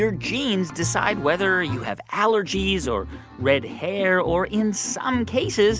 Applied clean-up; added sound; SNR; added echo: none; none; none; none.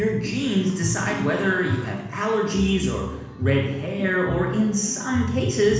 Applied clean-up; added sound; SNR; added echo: none; none; none; reverberation time 1.1 s.